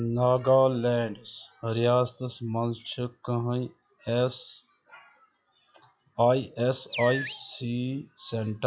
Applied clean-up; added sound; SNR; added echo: classical method log-MMSE.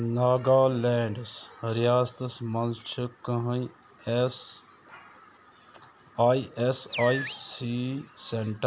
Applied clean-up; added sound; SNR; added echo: none; Animal; 10 dB; none.